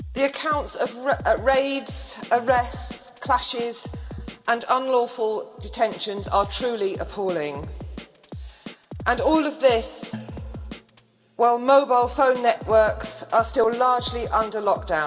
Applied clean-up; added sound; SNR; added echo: none; Drum kit; 15 dB; reverberation time 1.6 s.